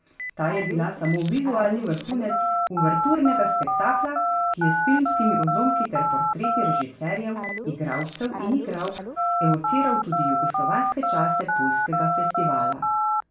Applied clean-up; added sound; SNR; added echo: none; Telephone; -2 dB; reverberation time 0.3 s.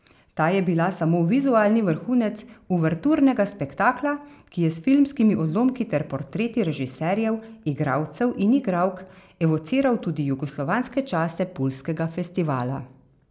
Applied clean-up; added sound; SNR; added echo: none; none; none; none.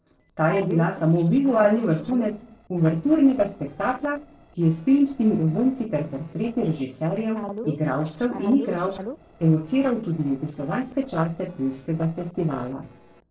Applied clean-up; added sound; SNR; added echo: neural separator model SepFormer DNS4.